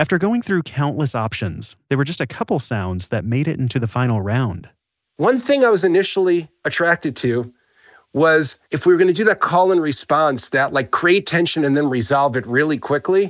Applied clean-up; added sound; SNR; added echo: none; none; none; none.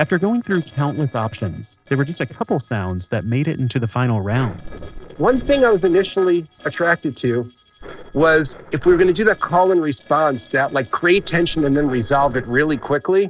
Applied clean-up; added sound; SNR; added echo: neural separator model SepFormer DNS4.